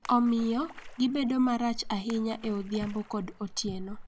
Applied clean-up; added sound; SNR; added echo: none; Splash, splatter; 14 dB; none.